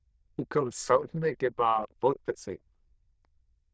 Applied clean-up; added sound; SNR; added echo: neural diffusion model UNIVERSE++.